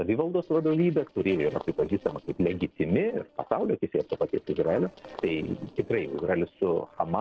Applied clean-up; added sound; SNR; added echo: neural separator model SepFormer DNS4.